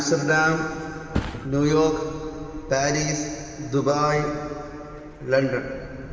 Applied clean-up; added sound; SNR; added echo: none; Thump, thud; 16 dB; reverberation time 2.7 s.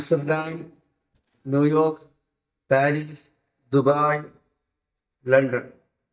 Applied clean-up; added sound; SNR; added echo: neural mask model DeepFilterNet 3.